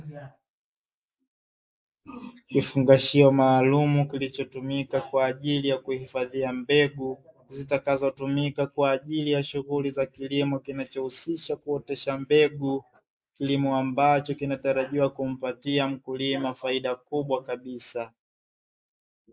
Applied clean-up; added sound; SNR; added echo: neural mask model Resemble Enhance denoiser.